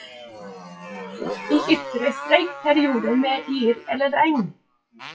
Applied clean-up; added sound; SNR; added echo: classical method WPE with log-MMSE.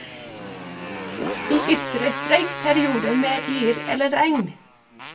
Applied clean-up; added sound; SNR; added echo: none; Motorcycle; 7 dB; reverberation time 0.2 s.